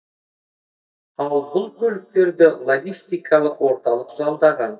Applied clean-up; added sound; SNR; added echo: neural mask model DeepFilterNet 3.